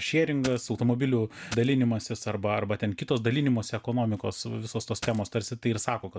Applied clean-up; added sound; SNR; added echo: none; Coin (dropping); 13 dB; none.